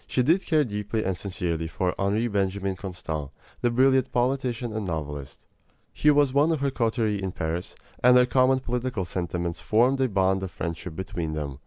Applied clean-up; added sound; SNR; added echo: none; none; none; none.